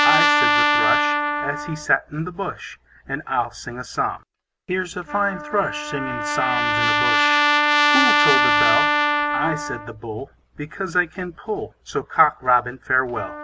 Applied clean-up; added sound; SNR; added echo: none; Trumpet; -3 dB; none.